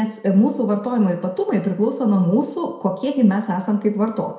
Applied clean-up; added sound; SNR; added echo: none; none; none; reverberation time 0.6 s.